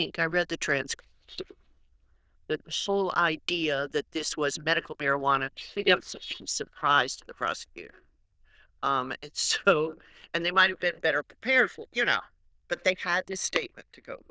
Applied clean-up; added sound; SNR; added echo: neural diffusion model UNIVERSE++.